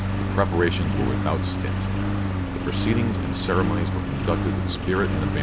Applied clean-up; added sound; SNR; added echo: none; Engine; -2 dB; none.